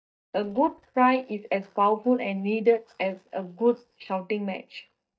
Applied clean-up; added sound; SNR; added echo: neural mask model DeepFilterNet 3.